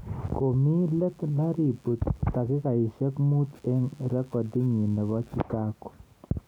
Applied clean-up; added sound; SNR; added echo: none; none; none; none.